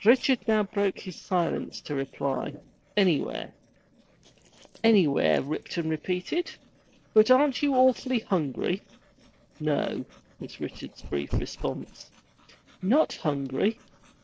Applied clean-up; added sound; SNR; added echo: neural separator model SepFormer DNS4.